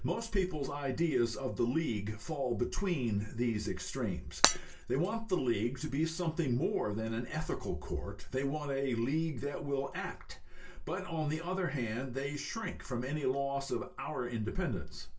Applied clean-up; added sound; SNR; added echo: none; Shatter; 1 dB; reverberation time 0.2 s.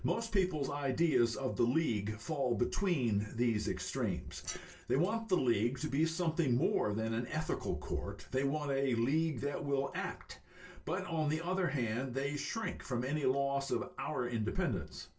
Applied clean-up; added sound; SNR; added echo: neural separator model SepFormer DNS4.